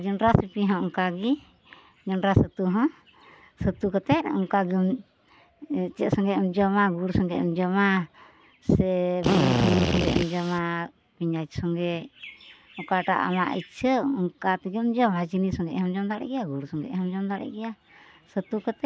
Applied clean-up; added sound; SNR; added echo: none; Drill; -2 dB; none.